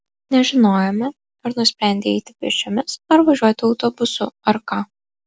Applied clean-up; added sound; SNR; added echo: none; none; none; none.